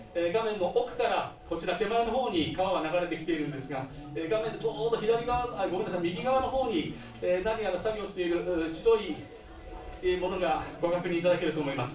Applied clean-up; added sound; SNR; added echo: none; Marimba, xylophone; 18 dB; reverberation time 0.3 s.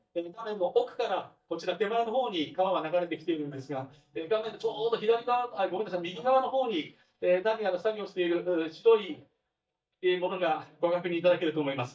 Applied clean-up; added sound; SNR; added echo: neural mask model DeepFilterNet 3.